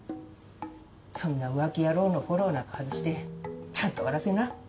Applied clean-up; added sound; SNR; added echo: none; none; none; none.